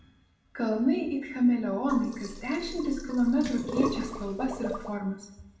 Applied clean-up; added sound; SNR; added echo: none; Sink (filling or washing); 8 dB; reverberation time 0.6 s.